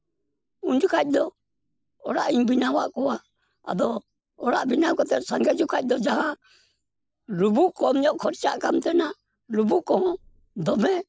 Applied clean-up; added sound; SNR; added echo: neural mask model Resemble Enhance denoiser.